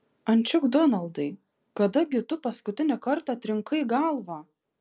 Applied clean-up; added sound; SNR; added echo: none; none; none; none.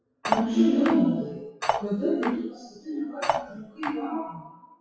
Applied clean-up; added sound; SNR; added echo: classical method WPE with log-MMSE.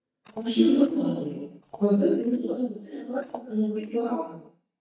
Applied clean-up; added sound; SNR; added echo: neural mask model DeepFilterNet 3.